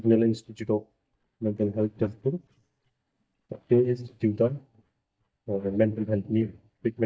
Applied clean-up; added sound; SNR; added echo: neural mask model DeepFilterNet 3.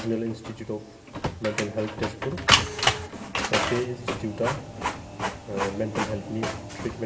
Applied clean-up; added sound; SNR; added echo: none; Printer; -3 dB; reverberation time 0.8 s.